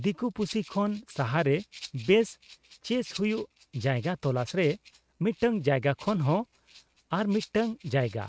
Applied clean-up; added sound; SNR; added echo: neural mask model RNNoise.